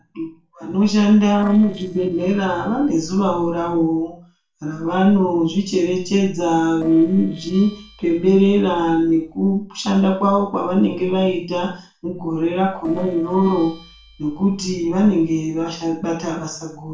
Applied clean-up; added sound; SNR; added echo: neural separator model SepFormer DNS4.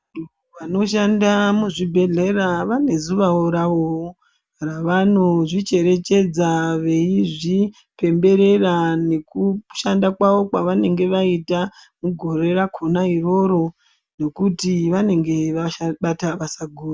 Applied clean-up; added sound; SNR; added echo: none; none; none; none.